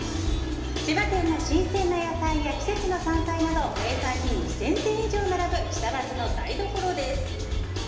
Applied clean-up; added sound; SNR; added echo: none; none; none; reverberation time 1.3 s.